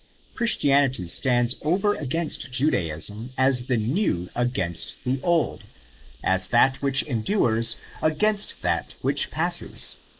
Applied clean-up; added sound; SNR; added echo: neural mask model Resemble Enhance denoiser.